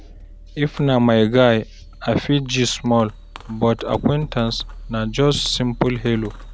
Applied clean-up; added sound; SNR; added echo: none; Fireworks; 16 dB; none.